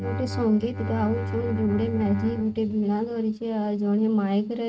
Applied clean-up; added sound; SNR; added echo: neural mask model RNNoise.